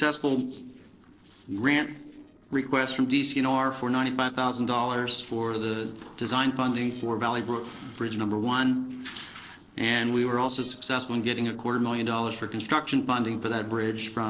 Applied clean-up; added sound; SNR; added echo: neural separator model SepFormer DNS4.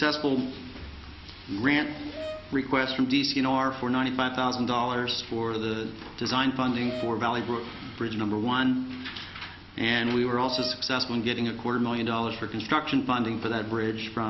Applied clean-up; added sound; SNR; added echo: none; Brass instrument; 15 dB; none.